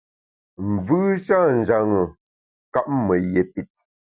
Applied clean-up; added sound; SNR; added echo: none; none; none; none.